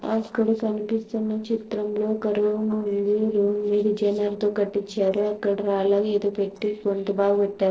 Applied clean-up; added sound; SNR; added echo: neural separator model SepFormer DNS4.